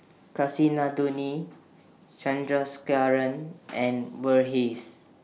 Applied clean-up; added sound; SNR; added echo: none; none; none; none.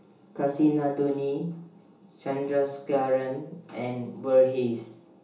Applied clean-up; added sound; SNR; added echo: none; none; none; reverberation time 0.8 s.